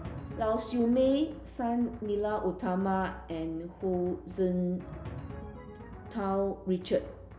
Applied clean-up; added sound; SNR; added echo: none; Drum; 14 dB; none.